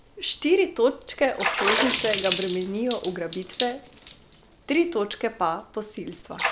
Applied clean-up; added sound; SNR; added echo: none; Water / Splash, splatter; 4 dB; none.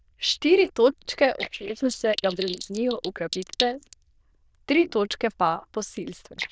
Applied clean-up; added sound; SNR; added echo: neural diffusion model UNIVERSE++.